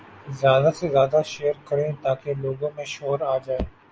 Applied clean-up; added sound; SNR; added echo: none; none; none; none.